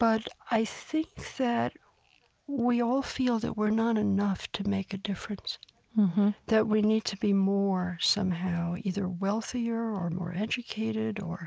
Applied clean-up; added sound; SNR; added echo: none; none; none; none.